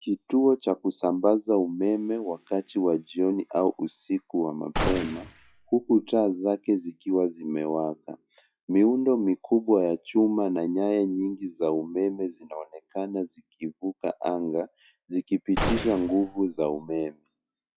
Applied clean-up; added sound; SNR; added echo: classical method log-MMSE.